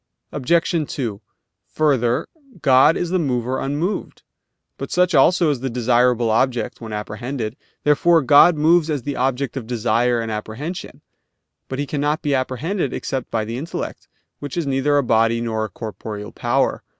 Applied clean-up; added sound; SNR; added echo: none; none; none; none.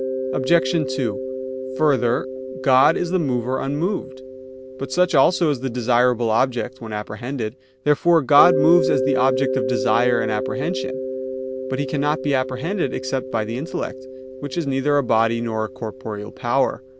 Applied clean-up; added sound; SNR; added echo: none; Mallet percussion; 6 dB; none.